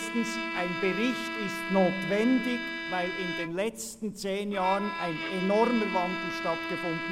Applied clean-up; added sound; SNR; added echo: none; Bowed string instrument; 5 dB; none.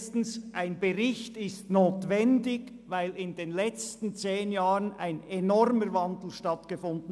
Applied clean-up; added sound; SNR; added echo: none; none; none; none.